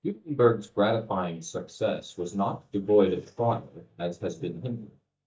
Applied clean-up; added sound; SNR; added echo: neural mask model DeepFilterNet 3.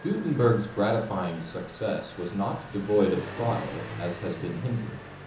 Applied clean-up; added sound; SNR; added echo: none; Motorcycle; 13 dB; reverberation time 1.2 s.